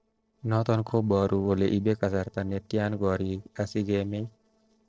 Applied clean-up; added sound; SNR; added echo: neural separator model SepFormer DNS4.